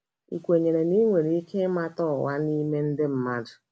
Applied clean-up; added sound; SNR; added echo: none; none; none; none.